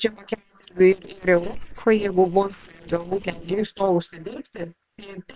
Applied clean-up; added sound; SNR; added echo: neural separator model SepFormer WHAM!.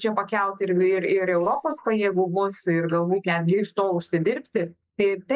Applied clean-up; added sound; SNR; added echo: neural mask model Resemble Enhance denoiser.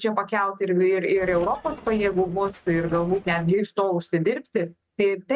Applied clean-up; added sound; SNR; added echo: neural mask model RNNoise.